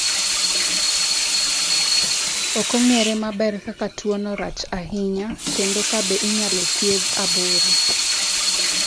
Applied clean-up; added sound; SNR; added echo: none; Sink (filling or washing) / Water tap, faucet; -4 dB; none.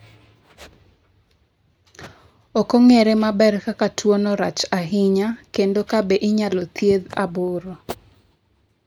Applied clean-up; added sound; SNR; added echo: none; none; none; none.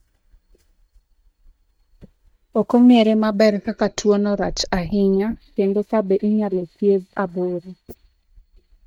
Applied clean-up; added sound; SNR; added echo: neural mask model DeepFilterNet 3.